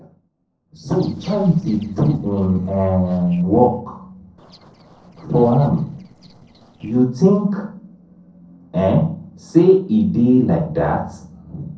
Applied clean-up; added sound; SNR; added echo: neural separator model SepFormer DNS4.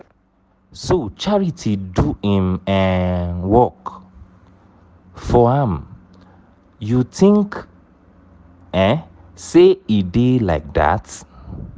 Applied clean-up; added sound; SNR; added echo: none; none; none; none.